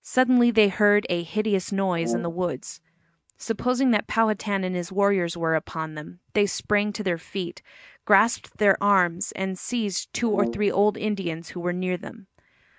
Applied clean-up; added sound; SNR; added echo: neural mask model RNNoise.